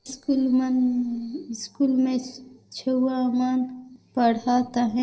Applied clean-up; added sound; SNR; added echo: neural separator model SepFormer DNS4.